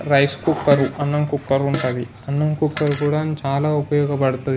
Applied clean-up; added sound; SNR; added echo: none; Fart; 12 dB; none.